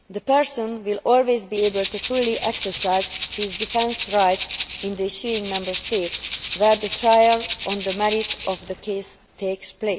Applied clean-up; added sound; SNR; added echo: none; Rattle (instrument); 9 dB; none.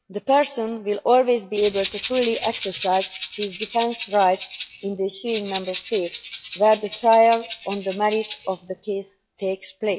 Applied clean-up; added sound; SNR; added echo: classical method log-MMSE.